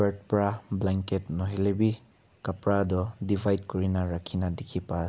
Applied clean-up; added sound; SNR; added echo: none; none; none; none.